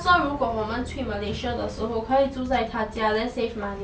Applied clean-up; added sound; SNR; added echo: none; none; none; none.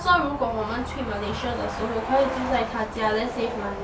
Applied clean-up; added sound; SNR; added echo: none; Truck; 8 dB; none.